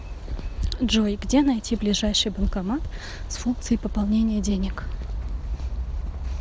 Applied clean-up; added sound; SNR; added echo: none; none; none; none.